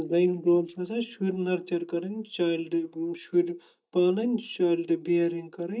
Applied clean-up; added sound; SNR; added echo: neural mask model DeepFilterNet 3.